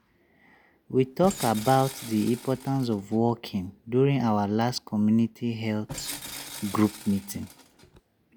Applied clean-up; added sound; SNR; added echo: none; Tools; 14 dB; none.